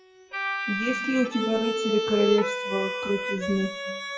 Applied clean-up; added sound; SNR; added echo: classical method WPE with log-MMSE.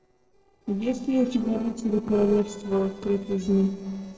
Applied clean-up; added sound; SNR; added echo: neural separator model SepFormer DNS4.